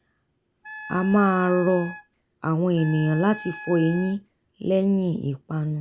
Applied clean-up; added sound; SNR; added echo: none; Wind instrument, woodwind instrument; 15 dB; none.